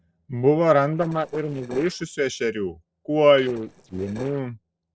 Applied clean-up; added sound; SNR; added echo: neural separator model SepFormer DNS4.